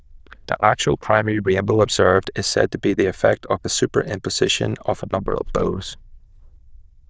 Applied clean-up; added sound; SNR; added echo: neural diffusion model UNIVERSE++.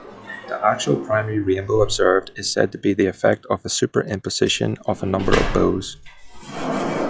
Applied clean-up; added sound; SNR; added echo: classical method log-MMSE.